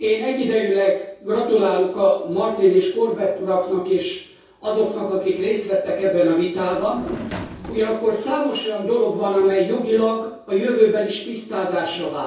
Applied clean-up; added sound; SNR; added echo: none; Drawer open or close; 11 dB; reverberation time 0.6 s.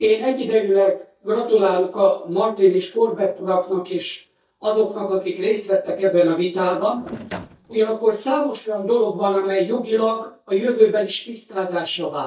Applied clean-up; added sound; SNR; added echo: neural mask model DeepFilterNet 3.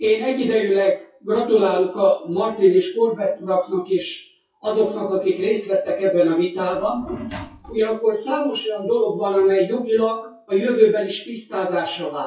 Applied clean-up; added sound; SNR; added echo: classical method WPE with log-MMSE.